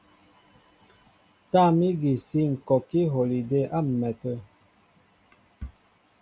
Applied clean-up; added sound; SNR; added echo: none; none; none; none.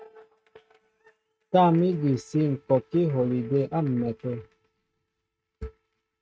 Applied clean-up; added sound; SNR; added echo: neural mask model RNNoise.